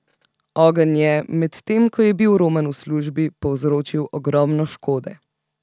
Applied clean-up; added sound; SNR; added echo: none; none; none; none.